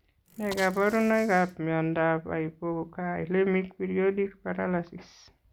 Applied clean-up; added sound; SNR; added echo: none; Bicycle; 19 dB; none.